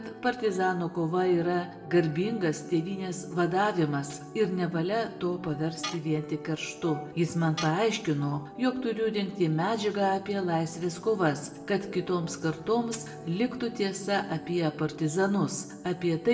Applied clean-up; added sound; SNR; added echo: none; Tools; 13 dB; reverberation time 0.6 s.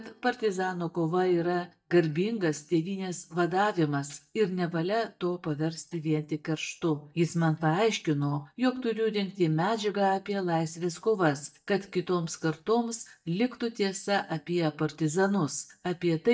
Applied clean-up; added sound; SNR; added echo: neural mask model DeepFilterNet 3.